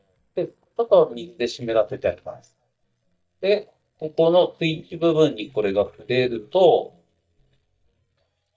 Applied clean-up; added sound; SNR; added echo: neural mask model DeepFilterNet 3.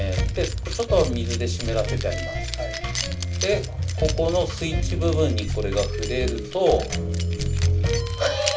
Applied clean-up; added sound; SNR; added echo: none; Keys jangling; 13 dB; reverberation time 0.2 s.